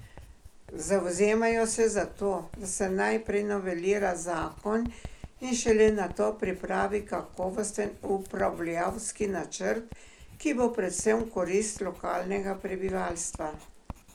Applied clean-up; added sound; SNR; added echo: none; Writing; 17 dB; none.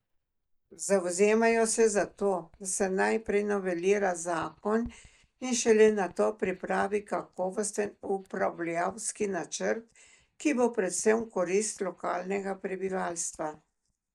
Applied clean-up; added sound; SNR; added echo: neural mask model DeepFilterNet 3.